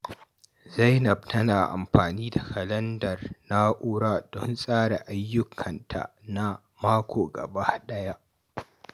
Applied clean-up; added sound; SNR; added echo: none; none; none; none.